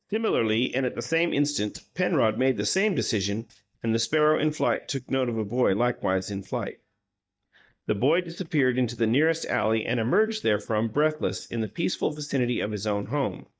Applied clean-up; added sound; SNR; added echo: neural mask model DeepFilterNet 3.